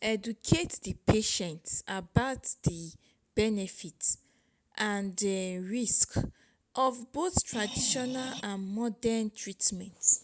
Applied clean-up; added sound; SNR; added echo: none; Screech; 11 dB; none.